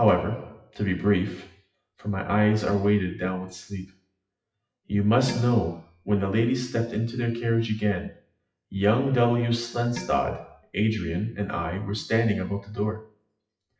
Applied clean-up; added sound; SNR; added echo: classical method WPE with log-MMSE.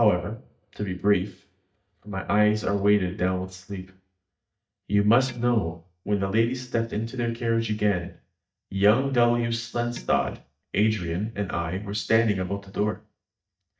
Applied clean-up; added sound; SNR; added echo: neural mask model DeepFilterNet 3.